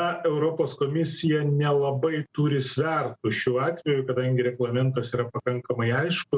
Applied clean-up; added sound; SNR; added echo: none; none; none; none.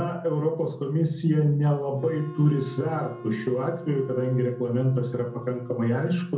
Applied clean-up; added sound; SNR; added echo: none; Wind instrument, woodwind instrument; 18 dB; reverberation time 0.5 s.